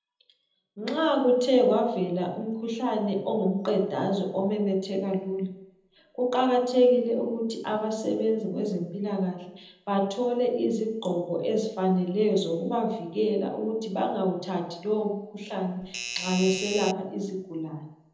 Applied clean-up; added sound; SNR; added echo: none; Doorbell; 8 dB; reverberation time 0.8 s.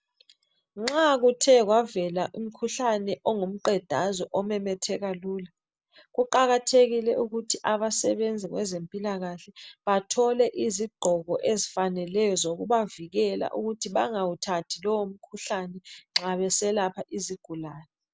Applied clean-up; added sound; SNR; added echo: none; none; none; none.